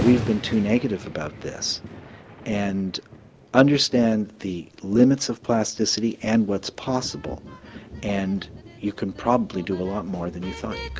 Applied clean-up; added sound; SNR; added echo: none; Thunder; 14 dB; none.